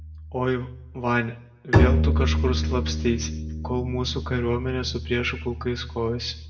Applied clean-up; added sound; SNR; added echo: none; Bowed string instrument; -1 dB; reverberation time 0.5 s.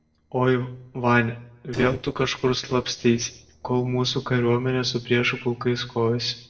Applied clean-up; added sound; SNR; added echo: neural separator model SepFormer DNS4.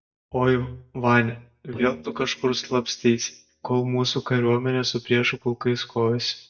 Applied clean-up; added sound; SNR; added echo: neural mask model DeepFilterNet 3.